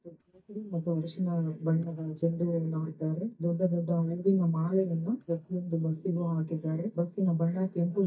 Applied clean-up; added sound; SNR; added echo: neural mask model DeepFilterNet 3.